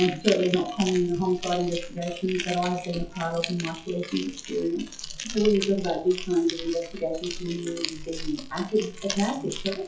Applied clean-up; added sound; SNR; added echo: classical method WPE with log-MMSE.